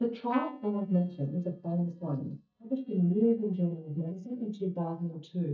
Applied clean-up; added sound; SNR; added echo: neural mask model DeepFilterNet 3.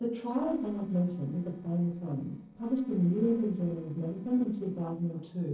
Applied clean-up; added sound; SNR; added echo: neural separator model SepFormer DNS4.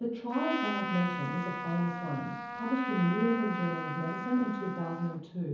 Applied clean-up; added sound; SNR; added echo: none; Trumpet; 6 dB; reverberation time 0.7 s.